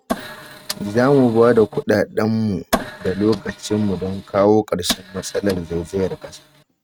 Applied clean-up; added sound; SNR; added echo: neural mask model RNNoise.